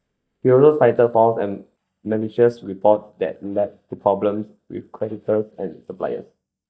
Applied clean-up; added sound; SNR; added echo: neural mask model DeepFilterNet 3.